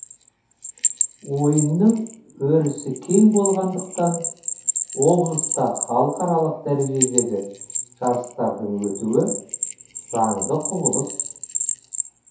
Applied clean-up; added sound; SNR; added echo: none; Bell; 5 dB; reverberation time 0.5 s.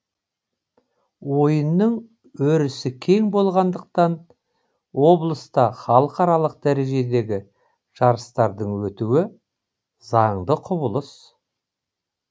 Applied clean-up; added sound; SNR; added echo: none; none; none; none.